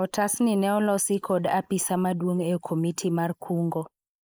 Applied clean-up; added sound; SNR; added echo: neural mask model Resemble Enhance denoiser.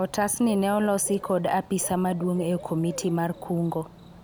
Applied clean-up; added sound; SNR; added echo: none; Cricket / Bird; 17 dB; none.